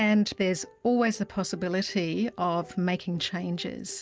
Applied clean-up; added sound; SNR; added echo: none; none; none; none.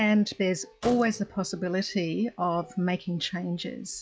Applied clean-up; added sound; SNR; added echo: classical method log-MMSE.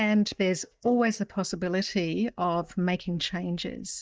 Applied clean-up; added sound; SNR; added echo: neural mask model DeepFilterNet 3.